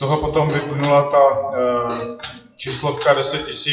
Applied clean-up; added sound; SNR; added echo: classical method WPE with log-MMSE.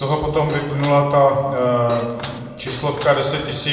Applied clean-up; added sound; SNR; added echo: none; Cutlery, silverware / Dishes, pots, and pans; 14 dB; reverberation time 1.1 s.